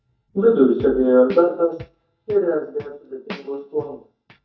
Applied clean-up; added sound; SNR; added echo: neural mask model DeepFilterNet 3.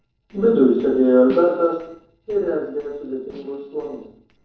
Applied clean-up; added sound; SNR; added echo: neural separator model SepFormer DNS4.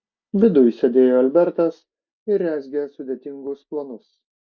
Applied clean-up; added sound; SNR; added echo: none; none; none; none.